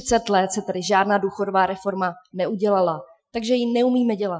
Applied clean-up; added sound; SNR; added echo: classical method Wiener filter.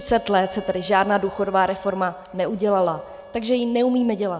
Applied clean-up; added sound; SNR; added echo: none; Wind instrument, woodwind instrument; 20 dB; none.